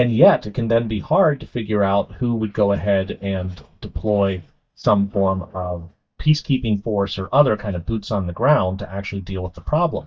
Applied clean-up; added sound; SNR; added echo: neural mask model DeepFilterNet 3.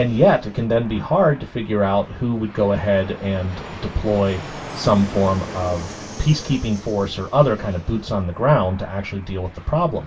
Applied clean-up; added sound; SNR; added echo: none; Fixed-wing aircraft, airplane; 16 dB; reverberation time 0.1 s.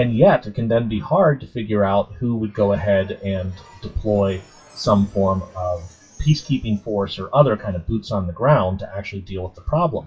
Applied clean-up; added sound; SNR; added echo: classical method WPE with log-MMSE.